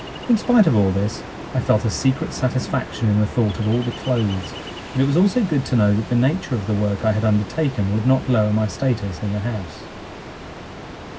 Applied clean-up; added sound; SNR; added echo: none; Ocean; 13 dB; reverberation time 0.4 s.